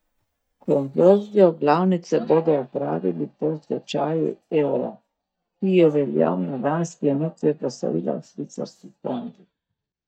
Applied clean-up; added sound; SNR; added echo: neural mask model DeepFilterNet 3.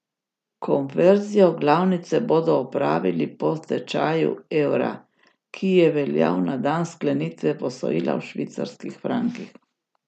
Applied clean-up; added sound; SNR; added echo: none; none; none; none.